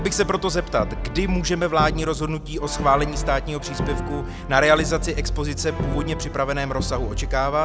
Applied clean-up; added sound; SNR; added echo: none; Brass instrument; 4 dB; none.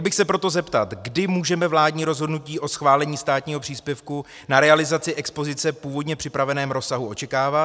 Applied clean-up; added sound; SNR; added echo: none; none; none; none.